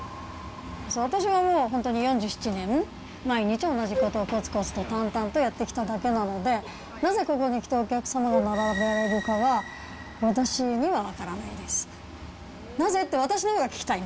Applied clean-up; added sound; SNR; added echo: none; Wind instrument, woodwind instrument; 5 dB; none.